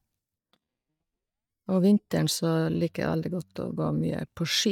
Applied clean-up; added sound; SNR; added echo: neural mask model DeepFilterNet 3.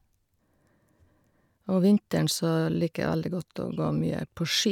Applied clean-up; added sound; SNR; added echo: none; none; none; none.